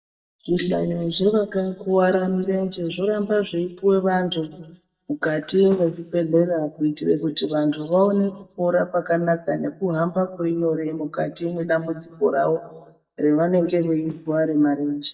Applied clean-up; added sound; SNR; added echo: neural mask model DeepFilterNet 3.